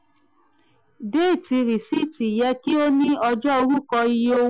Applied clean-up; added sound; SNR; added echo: none; none; none; none.